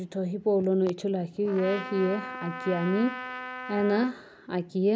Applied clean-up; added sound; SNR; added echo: none; Trumpet; 10 dB; none.